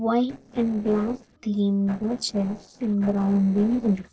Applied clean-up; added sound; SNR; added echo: neural separator model SepFormer DNS4.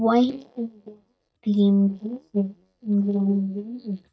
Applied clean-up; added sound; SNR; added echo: neural mask model DeepFilterNet 3.